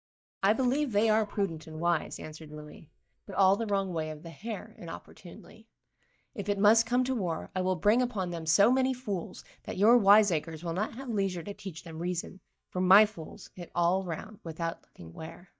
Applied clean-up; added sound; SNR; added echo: neural mask model DeepFilterNet 3.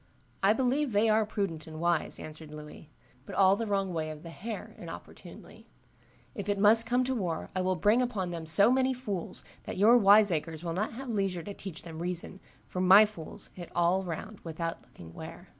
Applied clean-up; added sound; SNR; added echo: none; none; none; none.